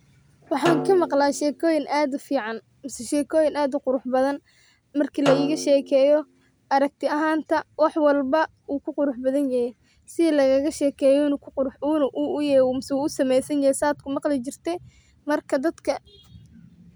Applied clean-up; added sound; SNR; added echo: none; Snare drum; 10 dB; none.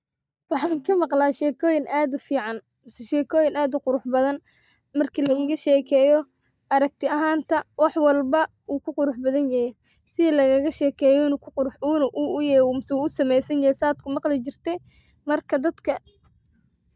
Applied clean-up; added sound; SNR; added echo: neural mask model DeepFilterNet 3.